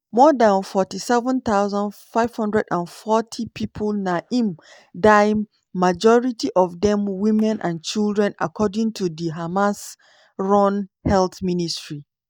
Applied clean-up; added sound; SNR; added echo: neural mask model DeepFilterNet 3.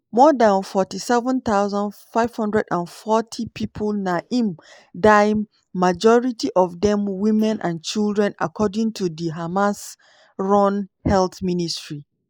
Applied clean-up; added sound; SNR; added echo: neural mask model Resemble Enhance denoiser.